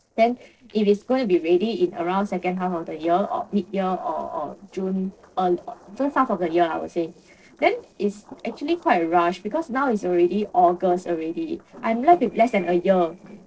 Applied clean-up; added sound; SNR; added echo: neural separator model SepFormer DNS4.